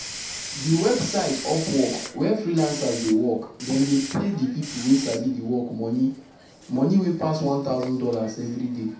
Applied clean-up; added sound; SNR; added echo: none; Hiss; 13 dB; reverberation time 0.7 s.